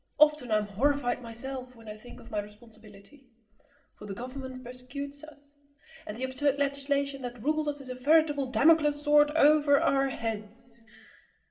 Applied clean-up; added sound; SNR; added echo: none; none; none; reverberation time 1.3 s.